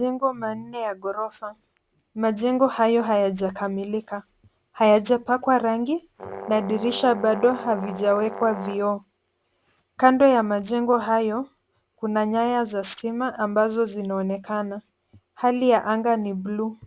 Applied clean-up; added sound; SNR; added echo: none; Brass instrument; 12 dB; none.